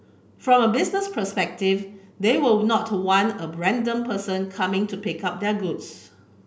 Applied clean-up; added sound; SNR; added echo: none; none; none; none.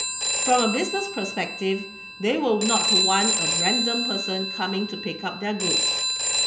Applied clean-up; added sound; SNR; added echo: none; Telephone; -1 dB; none.